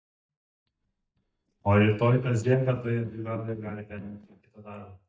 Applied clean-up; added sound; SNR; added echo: neural mask model DeepFilterNet 3.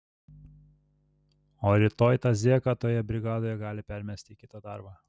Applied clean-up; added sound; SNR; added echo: none; none; none; none.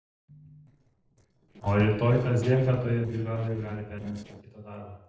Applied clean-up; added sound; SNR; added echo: neural separator model SepFormer DNS4.